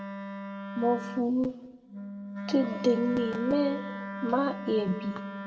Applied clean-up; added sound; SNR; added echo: none; Wind instrument, woodwind instrument; 8 dB; reverberation time 1.3 s.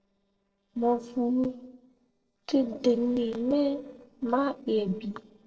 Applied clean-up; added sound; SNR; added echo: neural separator model SepFormer DNS4.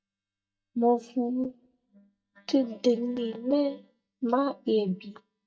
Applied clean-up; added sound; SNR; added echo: neural mask model DeepFilterNet 3.